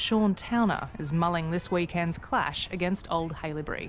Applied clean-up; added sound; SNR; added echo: none; none; none; none.